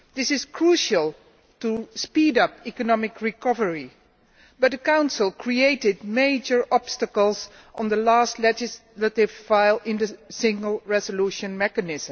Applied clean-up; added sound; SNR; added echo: none; none; none; none.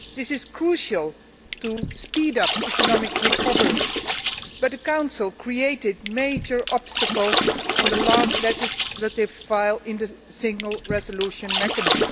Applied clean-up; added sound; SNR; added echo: none; Water / Splash, splatter; 0 dB; none.